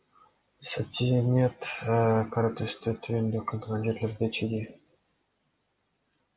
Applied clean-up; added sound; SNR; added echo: none; none; none; none.